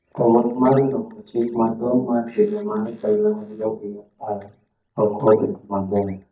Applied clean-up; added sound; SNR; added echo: neural mask model DeepFilterNet 3.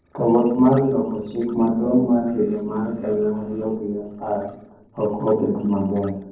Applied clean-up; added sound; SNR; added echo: neural separator model SepFormer DNS4.